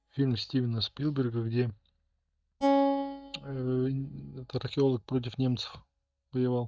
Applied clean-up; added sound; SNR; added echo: neural mask model DeepFilterNet 3.